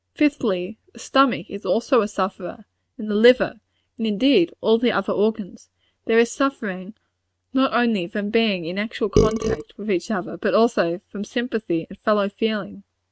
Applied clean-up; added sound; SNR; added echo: neural mask model RNNoise.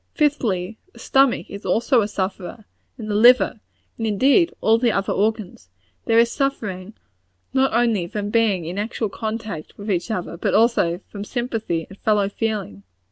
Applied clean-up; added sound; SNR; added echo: none; none; none; none.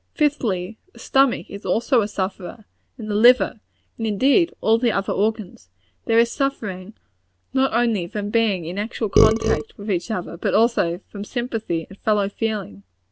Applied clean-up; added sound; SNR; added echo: none; Burping, eructation; -1 dB; none.